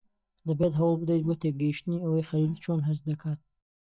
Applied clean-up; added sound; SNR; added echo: neural mask model DeepFilterNet 3.